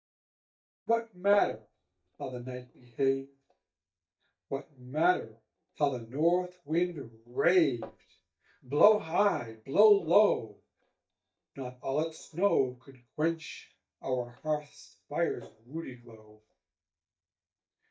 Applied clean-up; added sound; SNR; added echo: neural mask model DeepFilterNet 3.